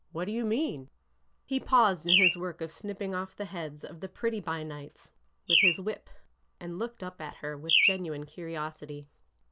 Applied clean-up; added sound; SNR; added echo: none; Bird; -3 dB; none.